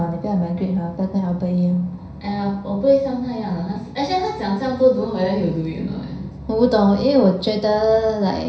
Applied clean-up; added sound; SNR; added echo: none; none; none; reverberation time 0.5 s.